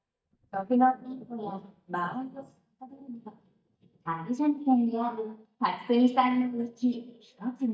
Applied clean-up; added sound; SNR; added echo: neural mask model DeepFilterNet 3.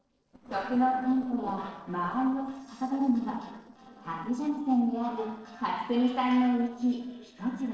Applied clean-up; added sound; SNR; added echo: neural separator model SepFormer DNS4.